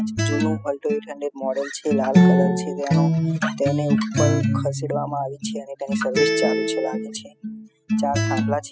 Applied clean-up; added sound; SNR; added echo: classical method spectral subtraction.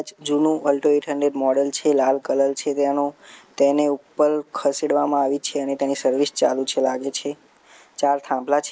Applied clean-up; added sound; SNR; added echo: none; none; none; none.